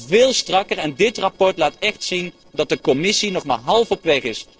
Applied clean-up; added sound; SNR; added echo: neural separator model SepFormer DNS4.